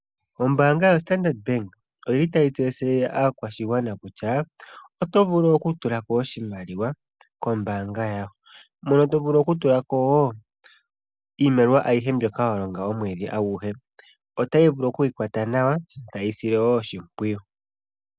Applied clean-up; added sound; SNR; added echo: none; none; none; none.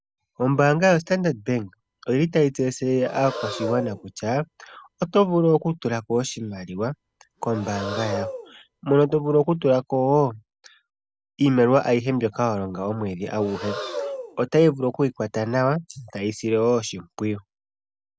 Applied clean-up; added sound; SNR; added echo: none; Breathing; 14 dB; none.